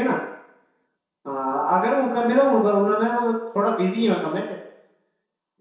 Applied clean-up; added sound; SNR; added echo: none; none; none; reverberation time 0.7 s.